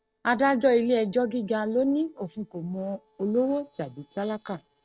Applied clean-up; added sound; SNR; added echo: neural separator model SepFormer DNS4.